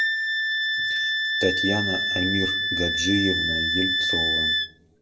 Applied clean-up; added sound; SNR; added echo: none; Wind instrument, woodwind instrument; -5 dB; reverberation time 1.3 s.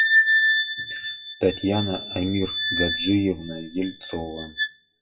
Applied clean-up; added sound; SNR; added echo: classical method WPE with log-MMSE.